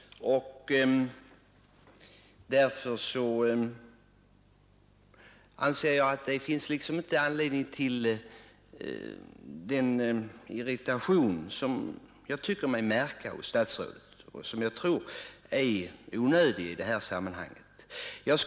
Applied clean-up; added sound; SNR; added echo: none; none; none; none.